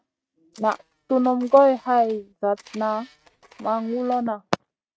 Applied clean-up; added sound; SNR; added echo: neural mask model RNNoise.